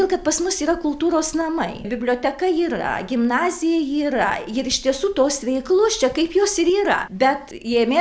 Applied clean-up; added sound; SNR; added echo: none; none; none; none.